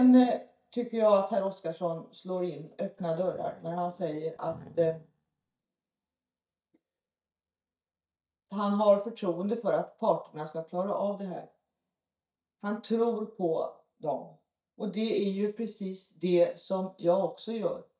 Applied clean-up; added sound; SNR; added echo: neural mask model DeepFilterNet 3.